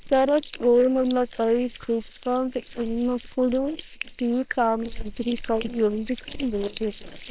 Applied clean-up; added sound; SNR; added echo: neural separator model SepFormer WHAM!.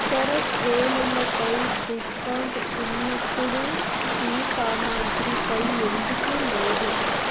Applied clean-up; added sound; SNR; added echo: none; Stream / Ocean; -3 dB; none.